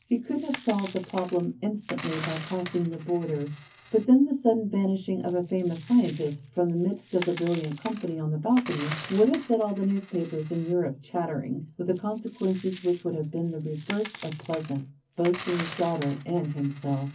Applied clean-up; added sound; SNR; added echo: none; Coin (dropping); 17 dB; reverberation time 0.3 s.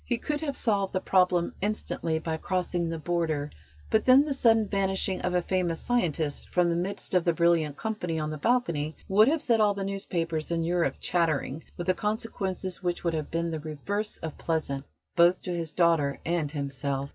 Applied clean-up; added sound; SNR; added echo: none; none; none; none.